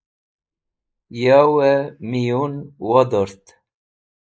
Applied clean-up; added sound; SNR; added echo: neural mask model Resemble Enhance denoiser.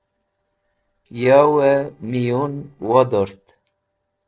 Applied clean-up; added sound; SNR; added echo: neural separator model SepFormer DNS4.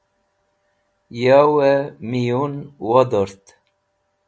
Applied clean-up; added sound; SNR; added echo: none; none; none; none.